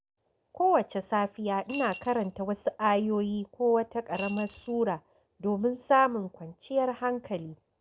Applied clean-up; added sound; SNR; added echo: none; Coin (dropping) / Glass; 16 dB; none.